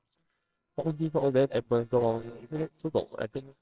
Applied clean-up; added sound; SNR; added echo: neural separator model SepFormer WHAMR!.